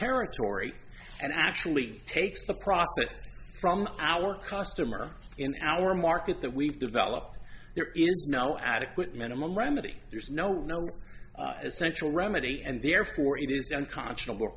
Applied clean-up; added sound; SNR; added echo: none; none; none; none.